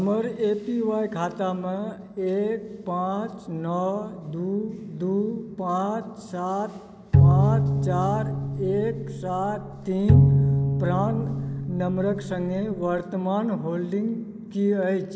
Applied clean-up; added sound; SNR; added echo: none; Bowed string instrument; -4 dB; none.